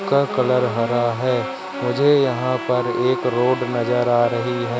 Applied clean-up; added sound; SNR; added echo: none; Wind instrument, woodwind instrument; 10 dB; none.